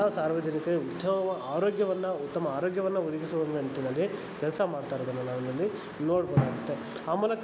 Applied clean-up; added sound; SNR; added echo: none; Drum; 10 dB; none.